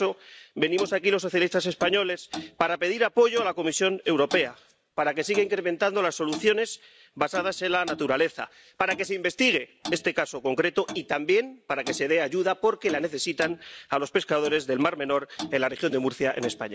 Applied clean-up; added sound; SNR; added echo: none; Clock; 17 dB; none.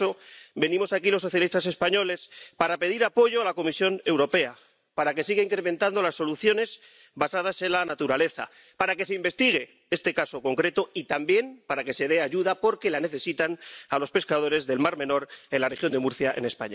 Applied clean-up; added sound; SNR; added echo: none; none; none; none.